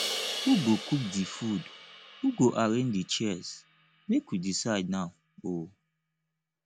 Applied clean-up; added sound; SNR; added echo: none; Crash cymbal; 11 dB; none.